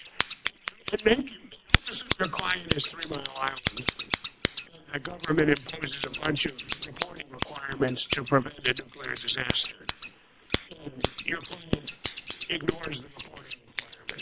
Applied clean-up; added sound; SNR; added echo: neural separator model SepFormer WHAM!.